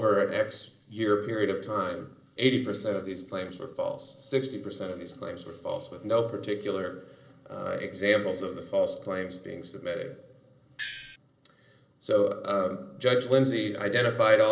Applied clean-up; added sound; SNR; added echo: neural separator model SepFormer DNS4.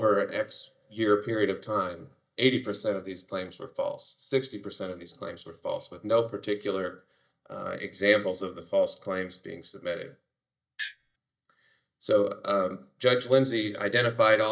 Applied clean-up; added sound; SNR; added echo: neural mask model DeepFilterNet 3.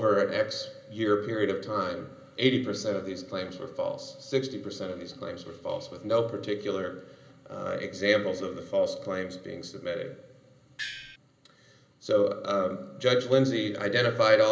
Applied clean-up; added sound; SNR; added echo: none; Gong; 9 dB; reverberation time 0.5 s.